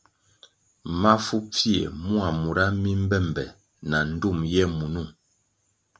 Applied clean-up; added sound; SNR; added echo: none; none; none; none.